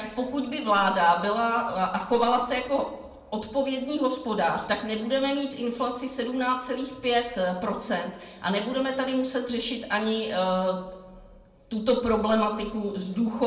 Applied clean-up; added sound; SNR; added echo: none; none; none; reverberation time 0.7 s.